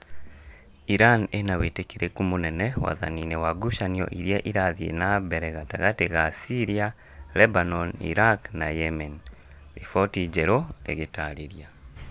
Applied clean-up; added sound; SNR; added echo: none; none; none; none.